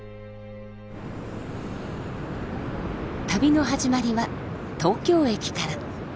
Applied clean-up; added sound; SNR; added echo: none; none; none; none.